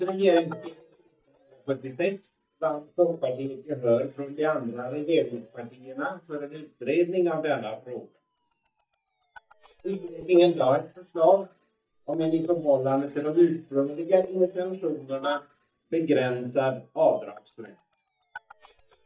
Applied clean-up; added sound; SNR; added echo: neural mask model DeepFilterNet 3.